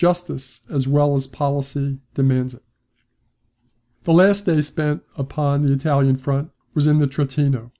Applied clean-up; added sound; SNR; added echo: none; none; none; none.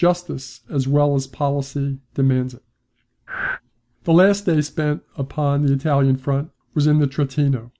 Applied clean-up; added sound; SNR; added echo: none; Breathing; 6 dB; none.